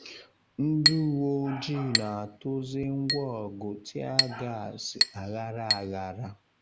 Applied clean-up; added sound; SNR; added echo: none; Chink, clink; 2 dB; none.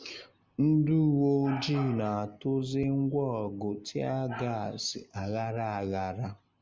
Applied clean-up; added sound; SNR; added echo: none; none; none; none.